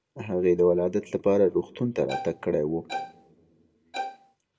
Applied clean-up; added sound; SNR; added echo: none; Bowed string instrument; 9 dB; reverberation time 0.4 s.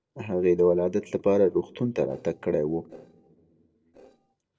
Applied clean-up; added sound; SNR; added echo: neural separator model SepFormer DNS4.